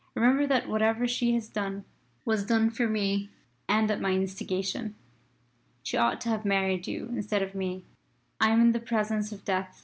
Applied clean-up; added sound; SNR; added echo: none; none; none; none.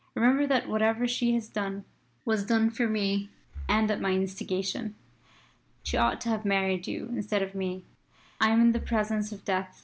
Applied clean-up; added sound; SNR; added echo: none; Breathing; 17 dB; none.